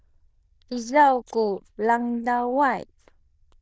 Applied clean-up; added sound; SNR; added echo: neural diffusion model UNIVERSE++.